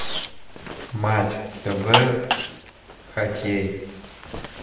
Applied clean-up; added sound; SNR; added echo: none; Zipper (clothing); 4 dB; reverberation time 1.0 s.